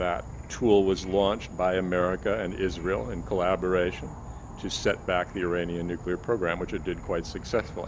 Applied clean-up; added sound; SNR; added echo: none; Insect / Frog; 12 dB; none.